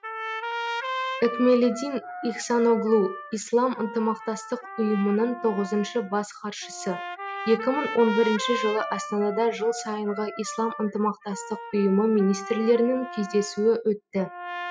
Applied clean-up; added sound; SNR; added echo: classical method spectral subtraction.